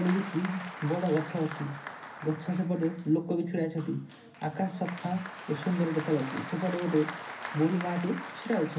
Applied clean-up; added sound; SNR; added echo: none; Applause; 11 dB; reverberation time 0.3 s.